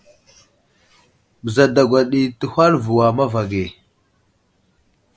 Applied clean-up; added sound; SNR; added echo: none; none; none; none.